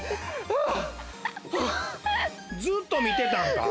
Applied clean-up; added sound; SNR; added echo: none; none; none; none.